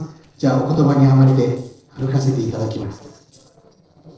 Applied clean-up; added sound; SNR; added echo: neural separator model SepFormer DNS4.